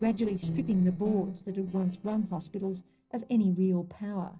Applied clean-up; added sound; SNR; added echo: neural separator model SepFormer DNS4.